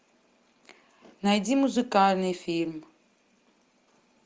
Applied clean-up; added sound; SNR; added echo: none; none; none; none.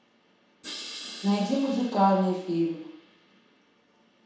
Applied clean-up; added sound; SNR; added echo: none; Crash cymbal; 16 dB; reverberation time 0.7 s.